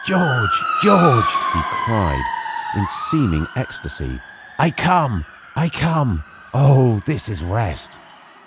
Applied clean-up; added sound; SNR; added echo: none; Motor vehicle (road) / Siren; 6 dB; none.